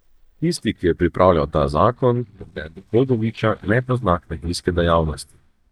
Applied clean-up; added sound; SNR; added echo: neural mask model DeepFilterNet 3.